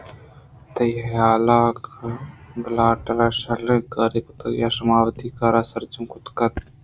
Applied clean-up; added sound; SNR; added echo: none; none; none; none.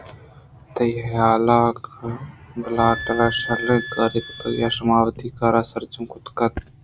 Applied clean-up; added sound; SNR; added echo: none; Wind instrument, woodwind instrument; 12 dB; none.